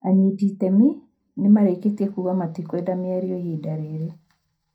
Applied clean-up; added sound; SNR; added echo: none; none; none; reverberation time 0.2 s.